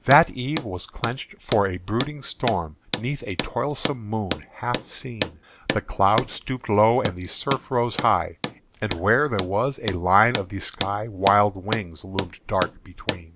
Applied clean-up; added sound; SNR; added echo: none; Hammer; 9 dB; none.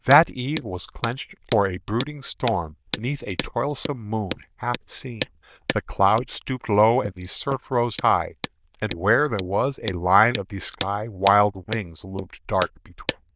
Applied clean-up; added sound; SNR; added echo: neural diffusion model UNIVERSE++.